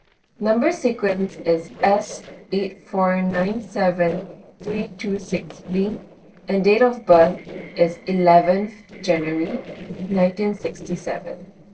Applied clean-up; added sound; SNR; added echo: neural separator model SepFormer DNS4.